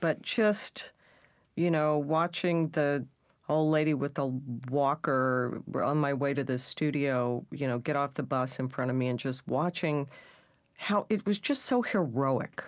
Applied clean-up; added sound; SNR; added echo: none; none; none; none.